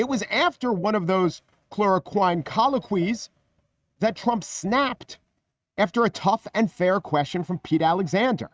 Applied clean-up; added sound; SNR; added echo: neural mask model RNNoise.